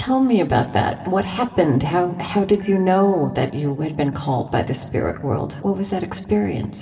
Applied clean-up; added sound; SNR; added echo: neural separator model SepFormer DNS4.